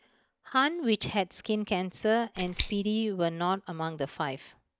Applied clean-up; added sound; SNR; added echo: neural mask model DeepFilterNet 3.